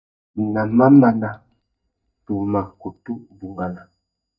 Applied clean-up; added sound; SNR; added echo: neural mask model DeepFilterNet 3.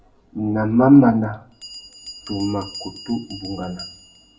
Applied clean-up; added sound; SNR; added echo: none; Bell; 20 dB; reverberation time 0.4 s.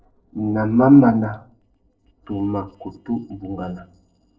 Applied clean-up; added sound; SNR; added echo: neural separator model SepFormer DNS4.